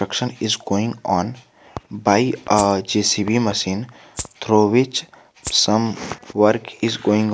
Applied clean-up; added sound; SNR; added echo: none; Rattle (instrument); 14 dB; none.